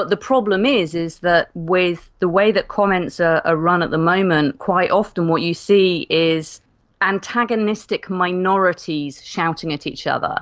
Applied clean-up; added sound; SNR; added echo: none; none; none; none.